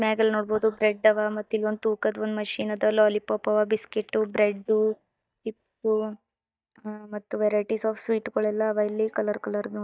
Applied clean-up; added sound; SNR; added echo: neural mask model DeepFilterNet 3.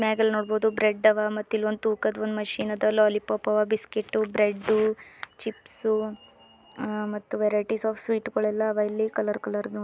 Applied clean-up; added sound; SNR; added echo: none; none; none; none.